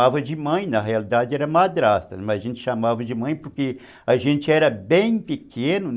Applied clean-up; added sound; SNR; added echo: none; none; none; none.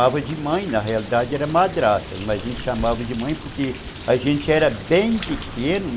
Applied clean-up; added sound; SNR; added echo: none; Rain; 12 dB; none.